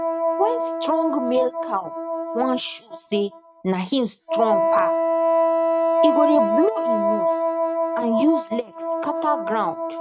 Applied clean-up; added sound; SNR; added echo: neural mask model RNNoise.